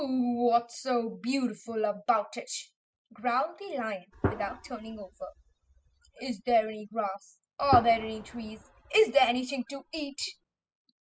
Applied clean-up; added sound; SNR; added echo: classical method spectral subtraction.